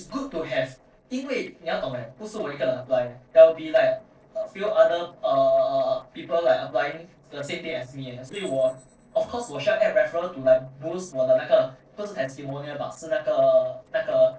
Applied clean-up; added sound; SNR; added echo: neural separator model SepFormer DNS4.